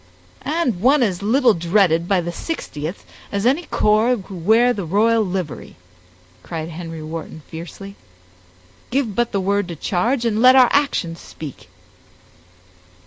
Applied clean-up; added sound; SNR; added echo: none; none; none; none.